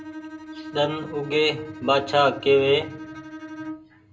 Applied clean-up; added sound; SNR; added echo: none; Bowed string instrument; 13 dB; reverberation time 0.2 s.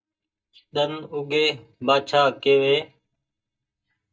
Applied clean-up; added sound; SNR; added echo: neural mask model DeepFilterNet 3.